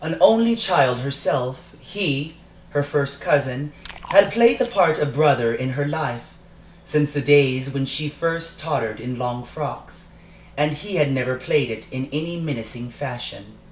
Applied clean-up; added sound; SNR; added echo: none; Chewing, mastication; 15 dB; none.